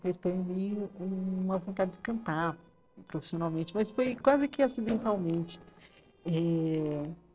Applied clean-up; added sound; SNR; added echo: neural separator model SepFormer DNS4.